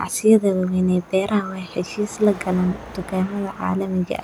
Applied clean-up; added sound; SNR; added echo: none; Car passing by / Traffic noise, roadway noise / Engine; 19 dB; none.